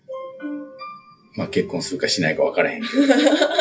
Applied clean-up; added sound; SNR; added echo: classical method WPE with log-MMSE.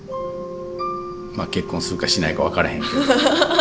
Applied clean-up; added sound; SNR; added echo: none; none; none; none.